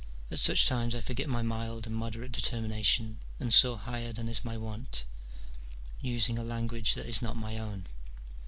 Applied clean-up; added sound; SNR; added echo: none; none; none; none.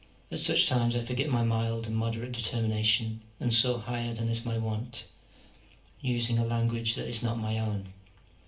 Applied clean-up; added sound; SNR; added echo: none; none; none; reverberation time 0.3 s.